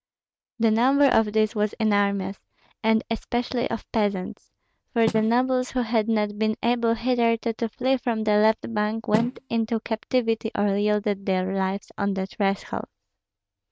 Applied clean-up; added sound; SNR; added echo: neural mask model RNNoise.